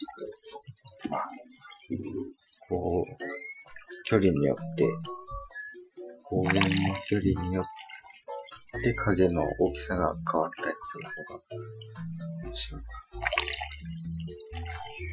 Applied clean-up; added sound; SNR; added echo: classical method Wiener filter.